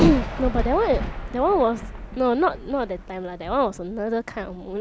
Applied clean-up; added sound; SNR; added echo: none; Thunder; 7 dB; none.